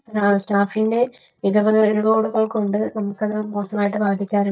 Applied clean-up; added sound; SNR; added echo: neural mask model DeepFilterNet 3.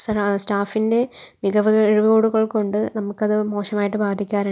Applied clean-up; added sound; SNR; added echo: none; none; none; none.